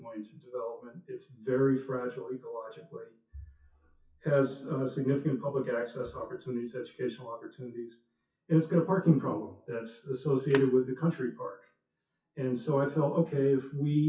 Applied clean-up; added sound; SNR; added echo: classical method WPE with log-MMSE.